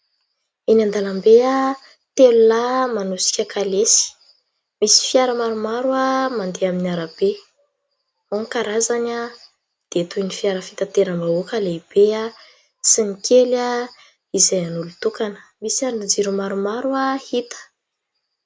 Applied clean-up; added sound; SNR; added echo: none; none; none; none.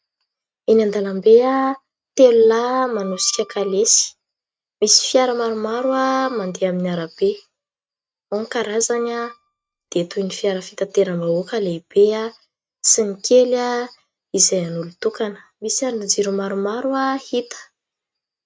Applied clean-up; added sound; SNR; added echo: neural mask model RNNoise.